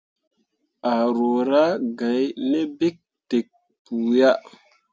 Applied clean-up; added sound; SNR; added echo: none; none; none; none.